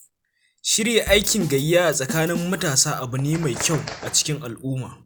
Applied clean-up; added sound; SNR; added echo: none; Drum / Drum kit + Bird; 13 dB; none.